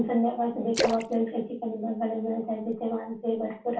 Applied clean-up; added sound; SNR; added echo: none; Splash, splatter; 6 dB; reverberation time 0.3 s.